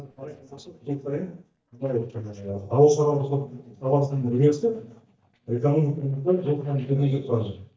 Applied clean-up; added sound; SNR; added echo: neural mask model DeepFilterNet 3.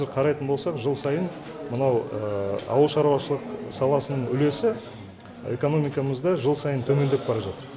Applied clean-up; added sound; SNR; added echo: none; none; none; none.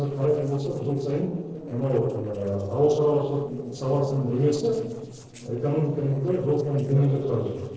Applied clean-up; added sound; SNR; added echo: neural separator model SepFormer DNS4.